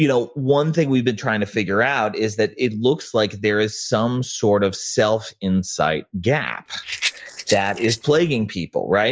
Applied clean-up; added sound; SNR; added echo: neural mask model Resemble Enhance denoiser.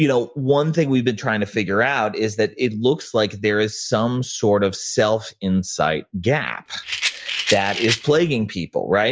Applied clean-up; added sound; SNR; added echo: none; Rattle; 6 dB; none.